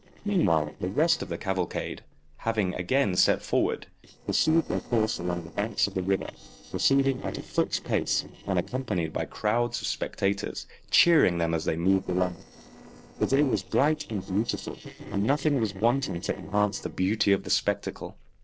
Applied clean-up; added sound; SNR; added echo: neural separator model SepFormer DNS4.